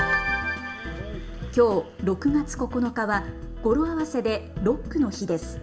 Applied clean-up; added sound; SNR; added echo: none; none; none; reverberation time 0.4 s.